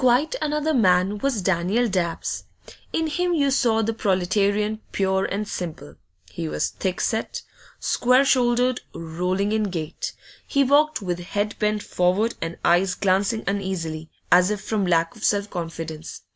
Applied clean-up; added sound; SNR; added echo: none; none; none; none.